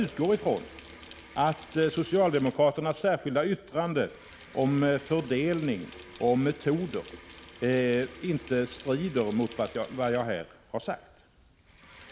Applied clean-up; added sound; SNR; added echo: none; Sink (filling or washing) / Water tap, faucet; 18 dB; none.